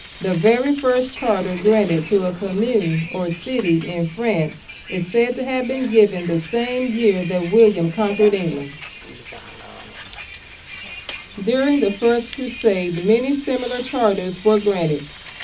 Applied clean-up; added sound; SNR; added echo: none; Bus; 16 dB; reverberation time 0.4 s.